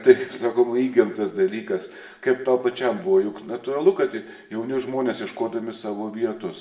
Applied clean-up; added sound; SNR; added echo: none; none; none; reverberation time 0.8 s.